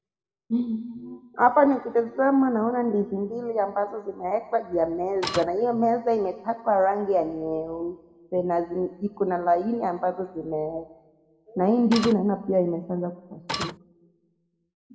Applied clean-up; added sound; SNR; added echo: none; Printer; 5 dB; reverberation time 1.2 s.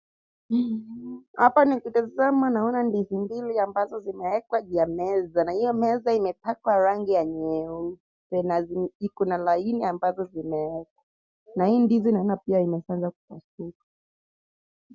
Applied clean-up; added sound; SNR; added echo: none; none; none; none.